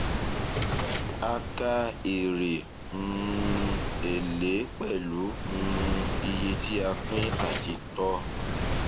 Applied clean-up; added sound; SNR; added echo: none; Drawer open or close + Waves, surf; 0 dB; none.